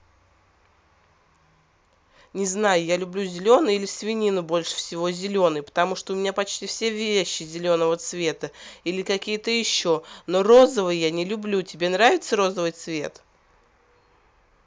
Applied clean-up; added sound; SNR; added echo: none; none; none; none.